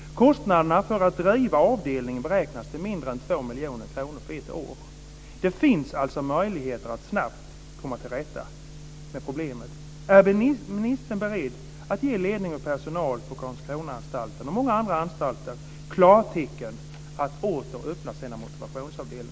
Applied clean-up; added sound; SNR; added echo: none; none; none; none.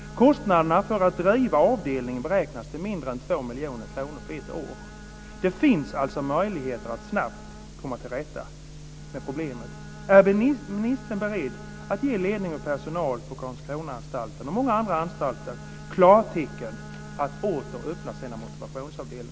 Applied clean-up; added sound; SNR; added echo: none; Bowed string instrument; 20 dB; none.